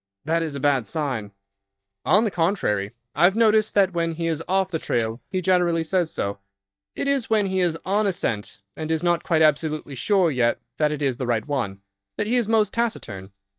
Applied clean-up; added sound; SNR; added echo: neural mask model DeepFilterNet 3.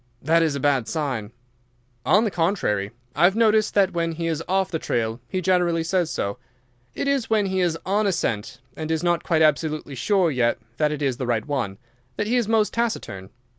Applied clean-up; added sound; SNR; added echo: none; none; none; none.